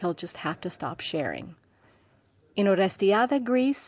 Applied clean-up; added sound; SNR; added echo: none; none; none; none.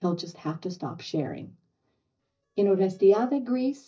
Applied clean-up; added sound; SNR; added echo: neural mask model DeepFilterNet 3.